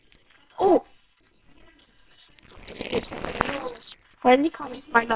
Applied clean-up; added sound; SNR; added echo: neural separator model SepFormer WHAMR!.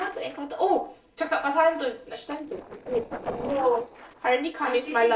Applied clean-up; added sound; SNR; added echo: neural separator model SepFormer DNS4.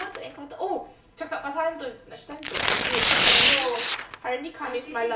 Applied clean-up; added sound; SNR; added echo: none; Tearing; -4 dB; reverberation time 0.2 s.